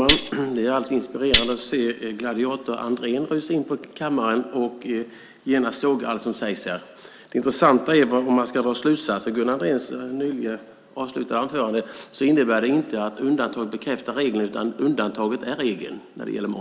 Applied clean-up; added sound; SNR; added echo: none; Tambourine; 4 dB; none.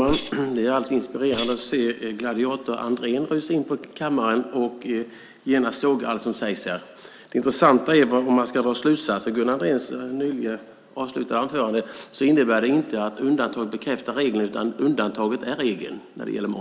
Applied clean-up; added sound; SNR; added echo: neural mask model Resemble Enhance denoiser.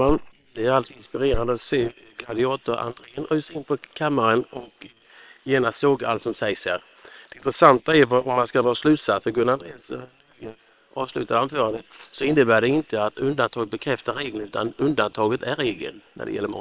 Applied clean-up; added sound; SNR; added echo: neural separator model SepFormer WHAM!.